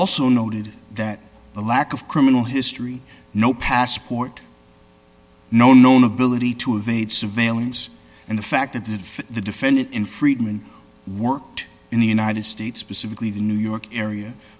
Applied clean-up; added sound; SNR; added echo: none; none; none; none.